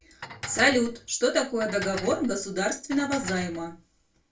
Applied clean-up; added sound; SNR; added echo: none; Dishes, pots, and pans; 13 dB; reverberation time 0.2 s.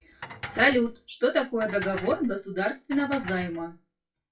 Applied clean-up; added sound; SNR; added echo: classical method WPE with log-MMSE.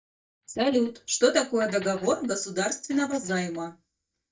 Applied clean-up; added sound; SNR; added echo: neural mask model DeepFilterNet 3.